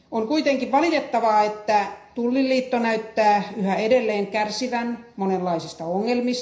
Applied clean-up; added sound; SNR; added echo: none; none; none; reverberation time 0.5 s.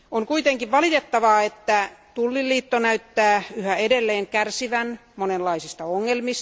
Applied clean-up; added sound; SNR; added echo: none; none; none; none.